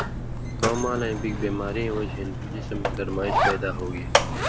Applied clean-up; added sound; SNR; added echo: none; Mechanisms + Zipper (clothing); -3 dB; none.